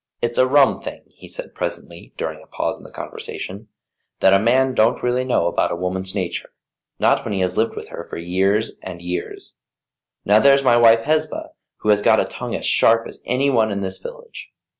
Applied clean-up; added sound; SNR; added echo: none; none; none; none.